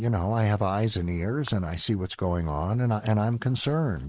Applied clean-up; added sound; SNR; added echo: neural mask model Resemble Enhance denoiser.